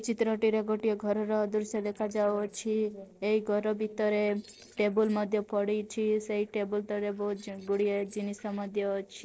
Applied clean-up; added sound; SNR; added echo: neural separator model SepFormer DNS4.